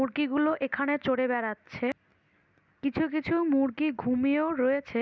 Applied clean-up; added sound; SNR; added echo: none; none; none; none.